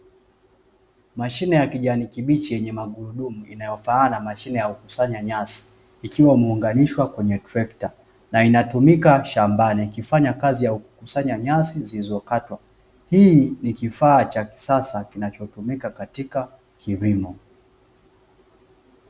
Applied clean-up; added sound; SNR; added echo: none; none; none; none.